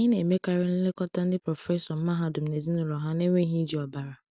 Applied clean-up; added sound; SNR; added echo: none; none; none; none.